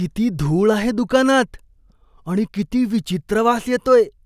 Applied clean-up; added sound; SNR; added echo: none; none; none; none.